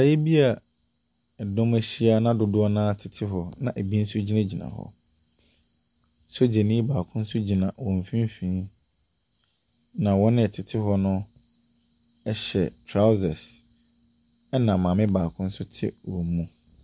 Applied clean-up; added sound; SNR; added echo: none; none; none; none.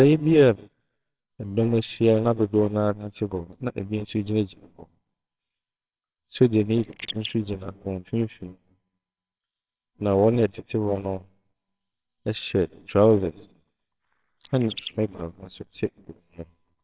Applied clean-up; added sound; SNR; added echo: neural separator model SepFormer WHAMR!.